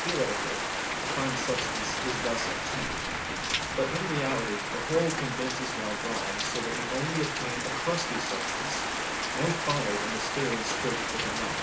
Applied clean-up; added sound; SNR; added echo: none; Rain; -2 dB; reverberation time 0.4 s.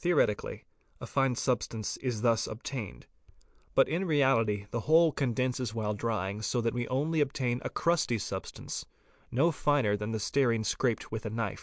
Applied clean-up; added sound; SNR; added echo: none; none; none; none.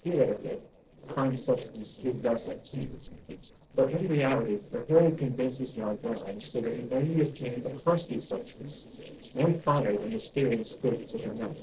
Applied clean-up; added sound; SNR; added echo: neural separator model SepFormer DNS4.